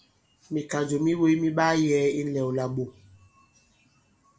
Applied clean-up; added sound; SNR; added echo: none; none; none; reverberation time 0.3 s.